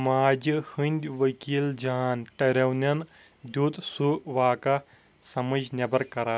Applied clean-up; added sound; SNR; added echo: none; none; none; none.